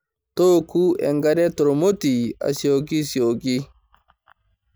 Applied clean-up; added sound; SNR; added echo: none; none; none; none.